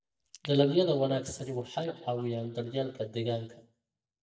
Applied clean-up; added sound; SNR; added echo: neural mask model DeepFilterNet 3.